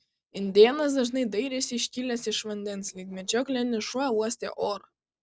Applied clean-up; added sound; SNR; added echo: neural separator model SepFormer DNS4.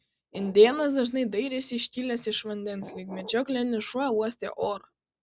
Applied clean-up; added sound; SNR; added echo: none; Glass; 18 dB; none.